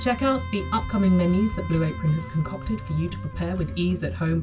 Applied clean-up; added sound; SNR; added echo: none; Wind instrument, woodwind instrument; 18 dB; reverberation time 0.1 s.